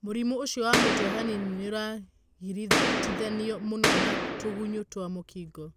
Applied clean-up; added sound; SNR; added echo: none; Boom; -5 dB; none.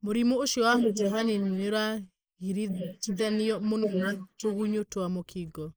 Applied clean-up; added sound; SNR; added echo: neural mask model Resemble Enhance denoiser.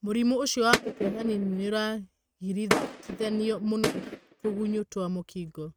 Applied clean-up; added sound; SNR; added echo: neural mask model RNNoise.